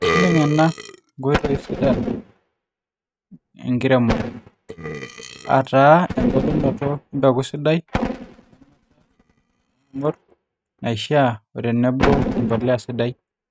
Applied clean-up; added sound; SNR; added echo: neural mask model RNNoise.